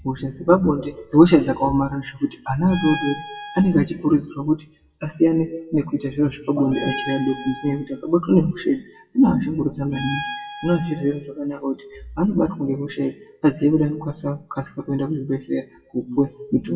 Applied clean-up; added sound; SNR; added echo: classical method WPE with log-MMSE.